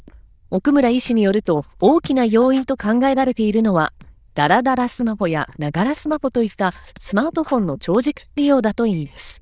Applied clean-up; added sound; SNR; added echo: neural diffusion model UNIVERSE++.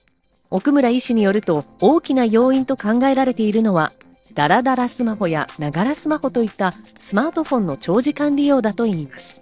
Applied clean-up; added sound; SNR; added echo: neural separator model SepFormer DNS4.